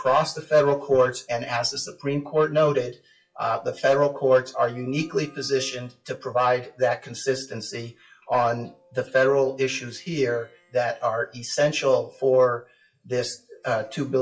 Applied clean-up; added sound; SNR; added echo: classical method WPE with log-MMSE.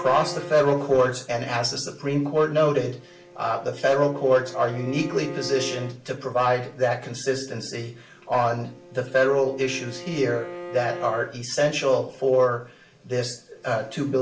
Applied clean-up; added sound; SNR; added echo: none; Bowed string instrument; 17 dB; reverberation time 0.3 s.